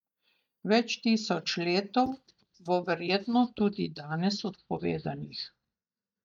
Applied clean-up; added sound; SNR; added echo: neural mask model DeepFilterNet 3.